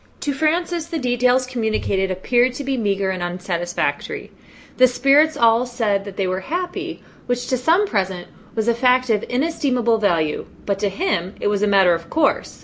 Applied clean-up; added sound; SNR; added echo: none; none; none; none.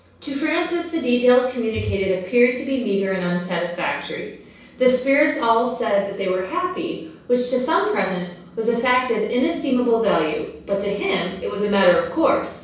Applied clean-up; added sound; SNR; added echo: none; none; none; reverberation time 0.7 s.